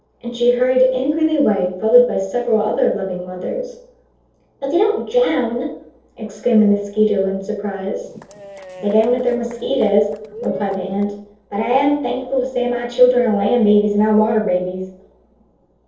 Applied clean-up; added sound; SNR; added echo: neural separator model SepFormer DNS4.